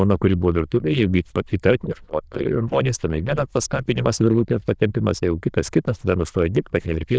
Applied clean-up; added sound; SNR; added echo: neural diffusion model UNIVERSE++.